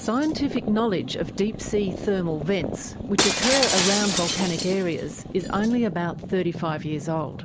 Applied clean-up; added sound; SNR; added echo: none; Shatter; 6 dB; none.